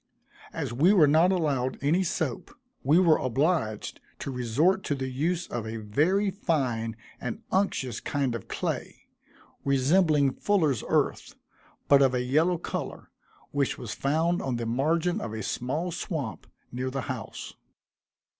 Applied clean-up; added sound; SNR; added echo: none; none; none; none.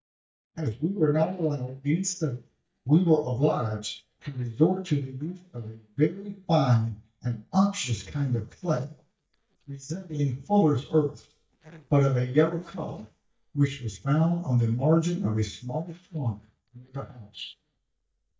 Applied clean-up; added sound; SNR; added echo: neural mask model DeepFilterNet 3.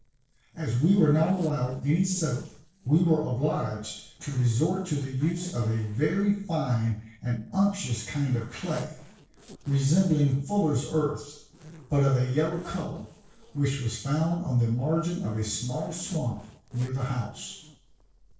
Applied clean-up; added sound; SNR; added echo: neural separator model SepFormer DNS4.